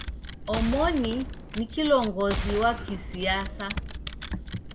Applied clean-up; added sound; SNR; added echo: none; Boom + Computer keyboard; 5 dB; none.